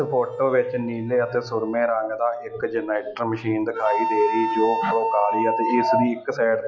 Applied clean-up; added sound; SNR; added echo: classical method log-MMSE.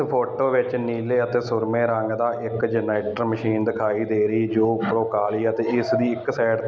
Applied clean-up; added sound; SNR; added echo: none; none; none; none.